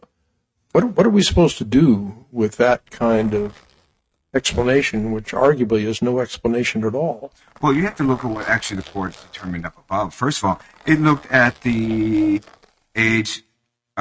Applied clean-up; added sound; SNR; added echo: neural mask model RNNoise.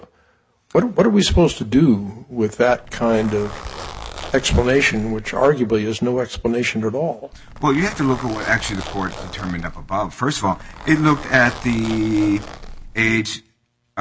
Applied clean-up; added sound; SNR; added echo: none; Zipper (clothing); 14 dB; none.